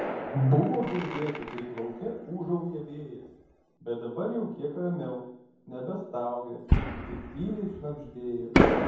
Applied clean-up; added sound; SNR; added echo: none; Fireworks; 0 dB; reverberation time 0.9 s.